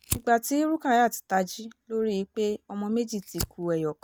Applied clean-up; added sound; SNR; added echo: none; Fire; 14 dB; none.